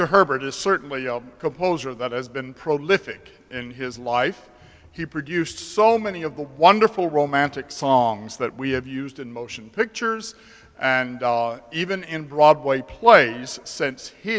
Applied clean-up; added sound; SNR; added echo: none; none; none; none.